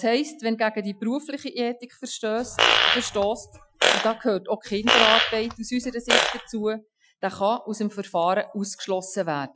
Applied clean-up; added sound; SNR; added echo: classical method Wiener filter.